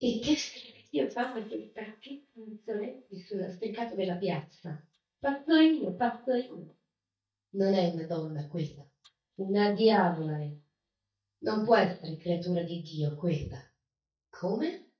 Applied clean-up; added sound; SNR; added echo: neural mask model DeepFilterNet 3.